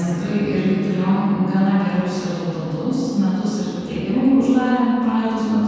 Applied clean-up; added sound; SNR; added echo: none; Bowed string instrument; 17 dB; reverberation time 2.1 s.